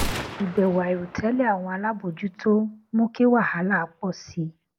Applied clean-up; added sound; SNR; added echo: none; Gunshot, gunfire; 13 dB; none.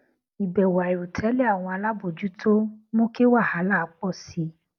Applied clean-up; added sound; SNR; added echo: none; none; none; none.